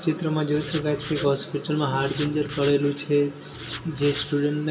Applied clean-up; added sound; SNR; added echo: none; Writing; 13 dB; reverberation time 1.3 s.